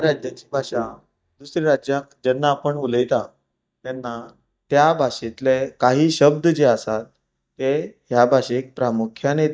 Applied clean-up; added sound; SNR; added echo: neural mask model DeepFilterNet 3.